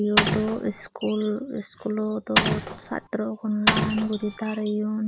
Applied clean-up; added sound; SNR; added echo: none; Mechanisms; -2 dB; none.